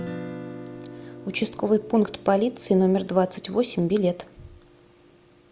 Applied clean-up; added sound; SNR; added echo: none; Guitar; 16 dB; none.